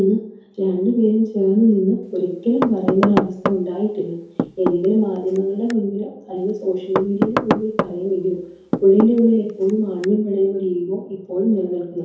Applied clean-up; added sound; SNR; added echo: none; Knock / Wood; 7 dB; reverberation time 2.4 s.